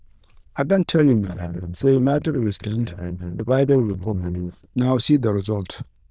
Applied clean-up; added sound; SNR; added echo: neural diffusion model UNIVERSE++.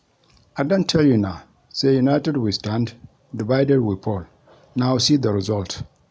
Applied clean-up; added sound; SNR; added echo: none; none; none; none.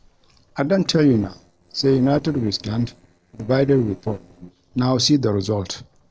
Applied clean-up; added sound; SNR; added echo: neural separator model SepFormer DNS4.